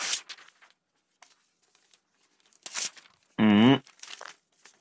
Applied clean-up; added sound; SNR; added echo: none; Tearing; 13 dB; none.